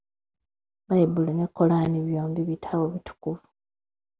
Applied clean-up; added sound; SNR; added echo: none; none; none; none.